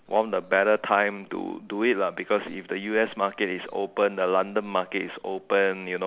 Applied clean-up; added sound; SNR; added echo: none; none; none; none.